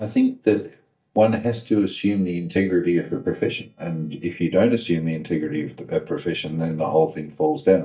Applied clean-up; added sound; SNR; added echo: neural mask model DeepFilterNet 3.